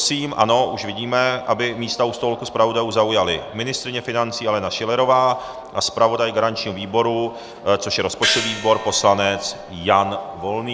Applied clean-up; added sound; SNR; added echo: none; Gong; 6 dB; none.